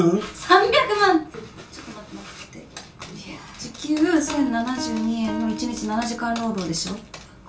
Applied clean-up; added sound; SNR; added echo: none; Piano; 15 dB; reverberation time 0.3 s.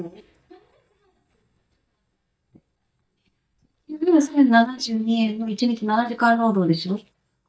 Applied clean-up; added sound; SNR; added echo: neural mask model DeepFilterNet 3.